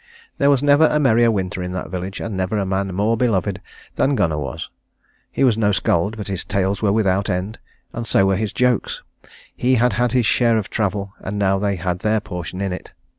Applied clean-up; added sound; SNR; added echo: none; none; none; none.